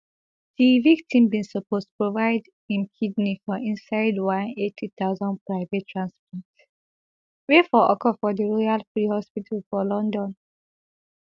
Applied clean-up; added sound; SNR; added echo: none; none; none; none.